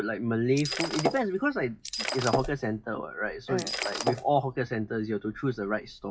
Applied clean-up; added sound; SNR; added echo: classical method log-MMSE.